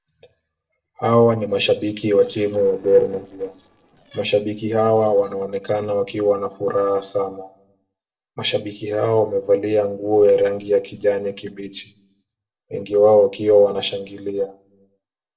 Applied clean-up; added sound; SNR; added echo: neural separator model SepFormer DNS4.